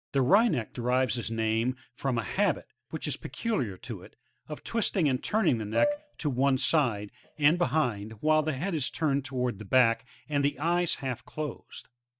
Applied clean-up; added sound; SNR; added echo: neural mask model DeepFilterNet 3.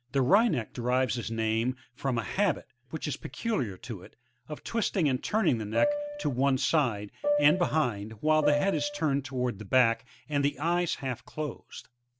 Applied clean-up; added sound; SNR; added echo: none; Piano; 0 dB; none.